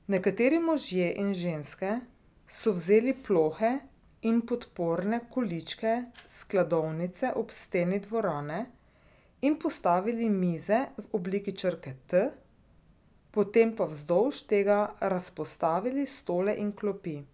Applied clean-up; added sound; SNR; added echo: none; none; none; none.